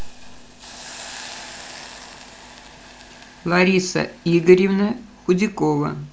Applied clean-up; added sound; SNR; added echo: none; Hiss; 20 dB; none.